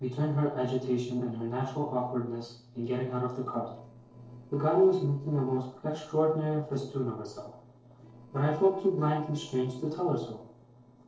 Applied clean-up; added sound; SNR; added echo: neural separator model SepFormer DNS4.